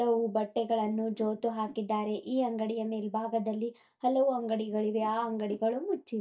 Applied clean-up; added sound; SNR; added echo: neural mask model DeepFilterNet 3.